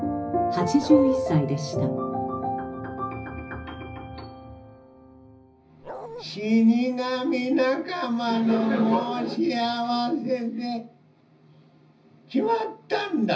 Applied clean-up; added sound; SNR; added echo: none; Bark; 12 dB; reverberation time 0.4 s.